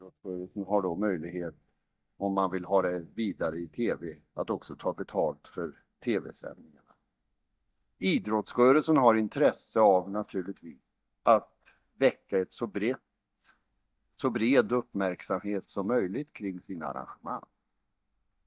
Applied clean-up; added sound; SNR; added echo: neural mask model DeepFilterNet 3.